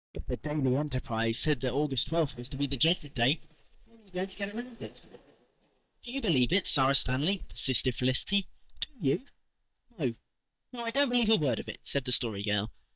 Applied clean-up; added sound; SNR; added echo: neural mask model DeepFilterNet 3.